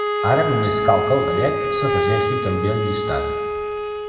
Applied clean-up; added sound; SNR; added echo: none; Wind instrument, woodwind instrument; -1 dB; reverberation time 1.5 s.